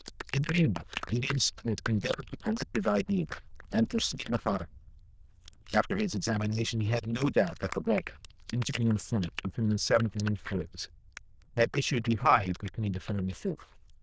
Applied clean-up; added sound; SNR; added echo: neural diffusion model UNIVERSE++.